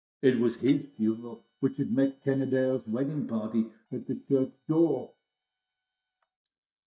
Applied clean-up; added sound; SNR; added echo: neural mask model DeepFilterNet 3.